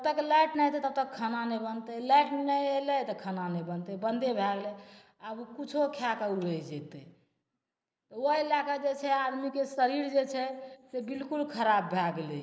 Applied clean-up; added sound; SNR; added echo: neural mask model Resemble Enhance denoiser.